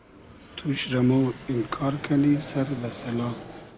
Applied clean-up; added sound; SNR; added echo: none; Fixed-wing aircraft, airplane; 15 dB; none.